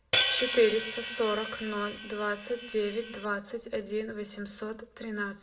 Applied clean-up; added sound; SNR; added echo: none; Hi-hat; 2 dB; reverberation time 0.5 s.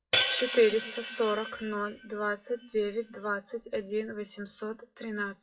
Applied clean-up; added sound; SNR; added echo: classical method WPE with log-MMSE.